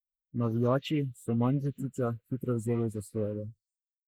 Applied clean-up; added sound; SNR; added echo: neural mask model Resemble Enhance denoiser.